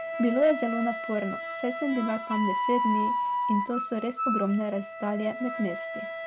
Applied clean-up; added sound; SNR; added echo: none; Wind instrument, woodwind instrument; 3 dB; none.